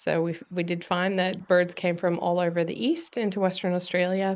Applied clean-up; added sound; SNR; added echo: neural mask model Resemble Enhance denoiser.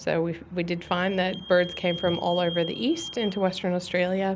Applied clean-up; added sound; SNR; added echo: none; Squeak / Vehicle; 15 dB; none.